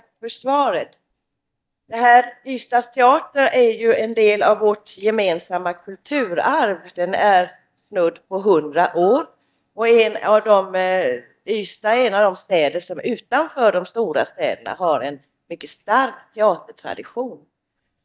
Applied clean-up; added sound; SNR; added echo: neural mask model DeepFilterNet 3.